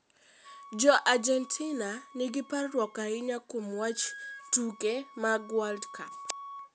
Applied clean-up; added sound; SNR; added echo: none; Wind instrument, woodwind instrument; 18 dB; none.